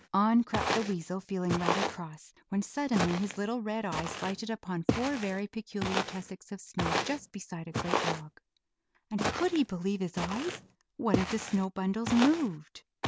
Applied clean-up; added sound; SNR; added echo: none; Walk, footsteps; 4 dB; none.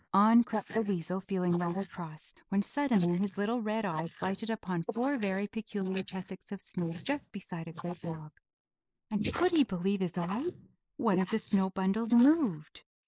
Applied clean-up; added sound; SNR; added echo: neural mask model Resemble Enhance denoiser.